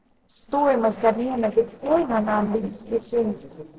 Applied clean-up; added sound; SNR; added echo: neural separator model SepFormer DNS4.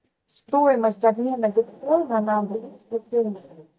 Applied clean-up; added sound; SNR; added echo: neural mask model DeepFilterNet 3.